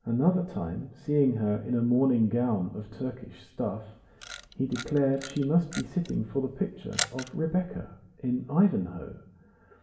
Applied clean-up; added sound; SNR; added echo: none; Camera; 12 dB; reverberation time 0.7 s.